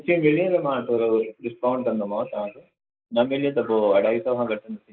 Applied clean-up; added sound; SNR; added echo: neural mask model Resemble Enhance denoiser.